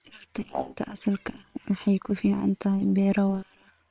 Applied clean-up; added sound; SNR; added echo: neural separator model SepFormer WHAM!.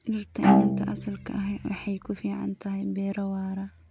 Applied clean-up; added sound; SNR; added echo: none; Bowed string instrument; -2 dB; none.